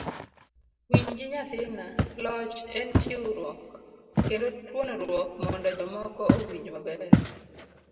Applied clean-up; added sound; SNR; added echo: none; Walk, footsteps; -4 dB; reverberation time 1.8 s.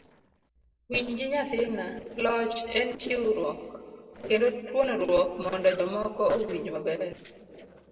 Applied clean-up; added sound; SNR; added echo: neural separator model SepFormer DNS4.